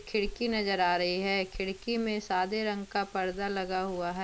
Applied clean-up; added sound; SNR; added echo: none; Wind; 17 dB; none.